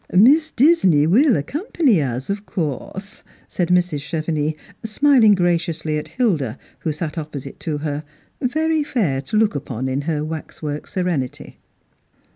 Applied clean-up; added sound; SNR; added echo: none; none; none; none.